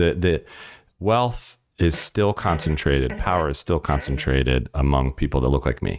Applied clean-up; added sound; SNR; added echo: neural mask model RNNoise.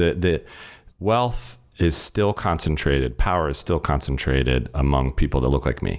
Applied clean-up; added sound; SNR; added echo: none; none; none; none.